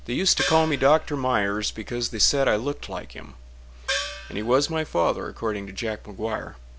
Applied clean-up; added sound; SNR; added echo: none; Gong; 6 dB; none.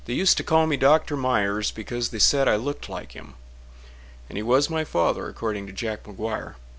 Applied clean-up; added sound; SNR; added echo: none; none; none; none.